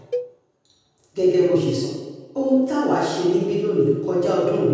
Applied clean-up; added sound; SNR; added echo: none; Cowbell; 14 dB; reverberation time 1.2 s.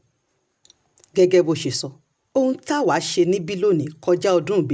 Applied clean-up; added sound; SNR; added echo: none; none; none; none.